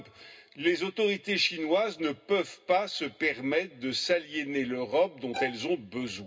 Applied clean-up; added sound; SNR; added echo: none; Bowed string instrument; 8 dB; reverberation time 0.2 s.